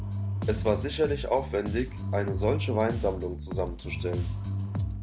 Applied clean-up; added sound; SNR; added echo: none; Bass guitar + Engine; 1 dB; none.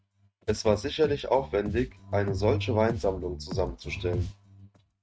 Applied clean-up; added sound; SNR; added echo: neural mask model RNNoise.